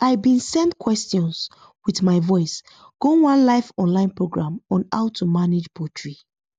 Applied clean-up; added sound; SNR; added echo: none; none; none; none.